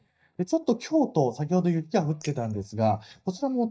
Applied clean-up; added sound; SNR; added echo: neural mask model DeepFilterNet 3.